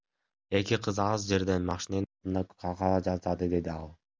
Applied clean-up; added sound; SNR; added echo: none; none; none; none.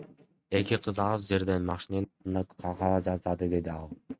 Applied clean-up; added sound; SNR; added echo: neural mask model RNNoise.